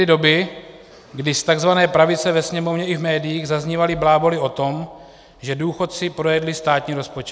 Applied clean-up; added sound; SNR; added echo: none; none; none; none.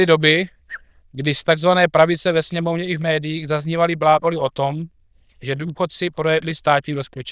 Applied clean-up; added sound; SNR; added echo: neural diffusion model UNIVERSE++.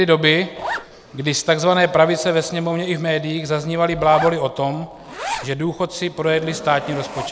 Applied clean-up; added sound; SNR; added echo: none; Zipper (clothing); 14 dB; none.